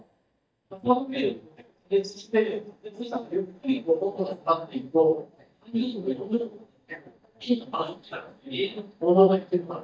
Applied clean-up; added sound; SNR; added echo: neural mask model DeepFilterNet 3.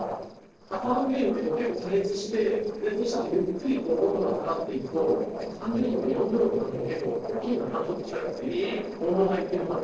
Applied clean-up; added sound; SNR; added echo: neural separator model SepFormer DNS4.